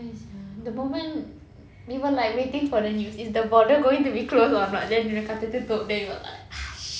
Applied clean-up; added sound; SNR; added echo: none; none; none; none.